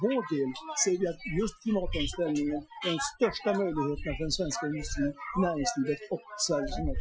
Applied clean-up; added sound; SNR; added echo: classical method Wiener filter.